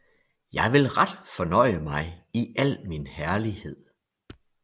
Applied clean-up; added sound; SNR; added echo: none; none; none; none.